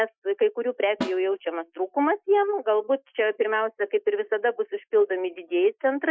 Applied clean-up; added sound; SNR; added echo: classical method Wiener filter.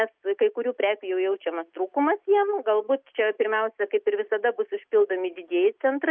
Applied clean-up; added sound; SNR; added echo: none; none; none; none.